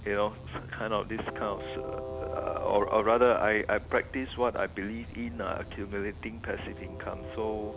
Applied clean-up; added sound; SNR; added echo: none; Train; 10 dB; none.